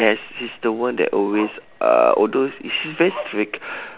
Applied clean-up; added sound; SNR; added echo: none; Growling; 19 dB; none.